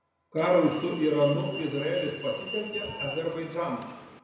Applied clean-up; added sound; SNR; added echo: none; Alarm; 12 dB; reverberation time 1.0 s.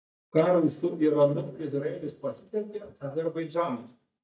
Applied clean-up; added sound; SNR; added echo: neural mask model DeepFilterNet 3.